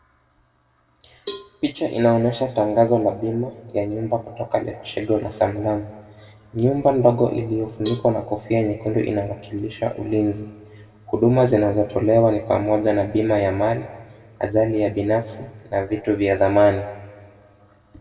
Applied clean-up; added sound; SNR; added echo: none; Cowbell; 20 dB; reverberation time 1.0 s.